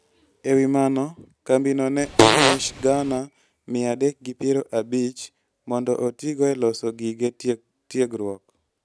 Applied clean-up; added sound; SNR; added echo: none; Fart; -4 dB; none.